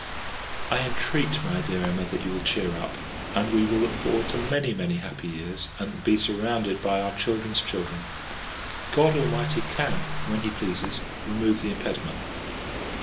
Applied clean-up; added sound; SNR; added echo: none; Rain / Thunderstorm; 5 dB; reverberation time 0.2 s.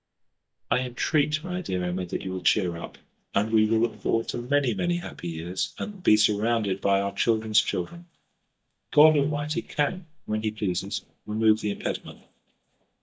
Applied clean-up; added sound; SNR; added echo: neural mask model DeepFilterNet 3.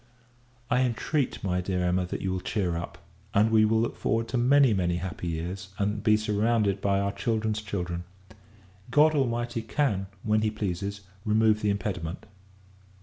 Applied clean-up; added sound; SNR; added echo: none; none; none; none.